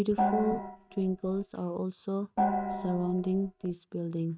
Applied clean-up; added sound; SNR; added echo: neural mask model RNNoise.